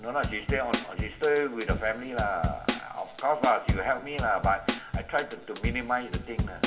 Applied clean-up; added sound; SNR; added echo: none; Drum kit; 3 dB; reverberation time 1.3 s.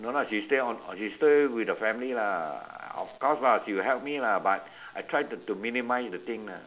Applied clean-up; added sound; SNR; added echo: none; none; none; none.